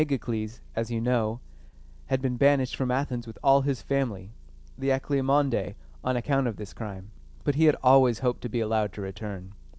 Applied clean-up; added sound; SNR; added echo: none; Motor vehicle (road) / Engine; 18 dB; none.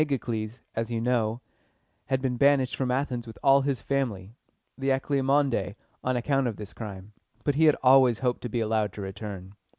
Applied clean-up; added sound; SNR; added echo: none; none; none; none.